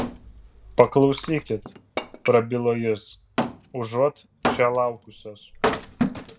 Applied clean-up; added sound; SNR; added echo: none; Wood; 7 dB; none.